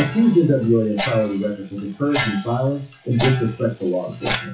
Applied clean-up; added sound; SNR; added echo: classical method WPE with log-MMSE.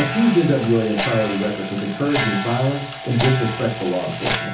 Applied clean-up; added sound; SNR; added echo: none; Clock; 7 dB; reverberation time 0.7 s.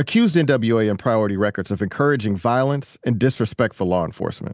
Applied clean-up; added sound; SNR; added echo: none; none; none; none.